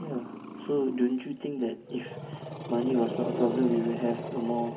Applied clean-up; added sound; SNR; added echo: none; Growling; 7 dB; reverberation time 0.3 s.